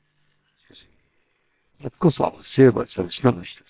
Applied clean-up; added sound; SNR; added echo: neural separator model SepFormer WHAMR!.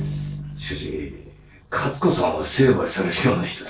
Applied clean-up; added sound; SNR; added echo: neural separator model SepFormer DNS4.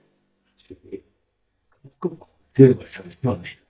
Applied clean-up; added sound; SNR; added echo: neural mask model DeepFilterNet 3.